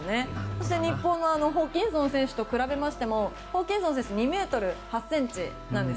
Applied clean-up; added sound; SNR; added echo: none; none; none; none.